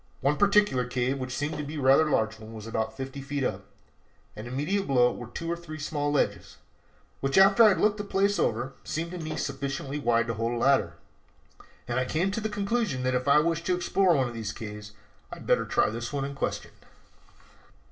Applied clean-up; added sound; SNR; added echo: none; Slam / Wood; 14 dB; reverberation time 0.2 s.